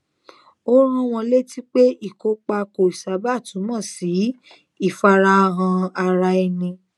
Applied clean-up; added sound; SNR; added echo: none; none; none; none.